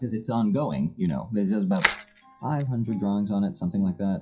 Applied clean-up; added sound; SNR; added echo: classical method WPE with log-MMSE.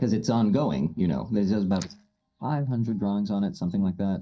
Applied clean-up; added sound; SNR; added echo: neural mask model DeepFilterNet 3.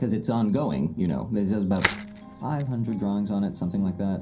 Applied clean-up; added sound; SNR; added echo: none; Crushing; 6 dB; reverberation time 0.3 s.